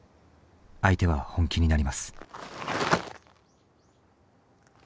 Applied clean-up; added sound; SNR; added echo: none; none; none; none.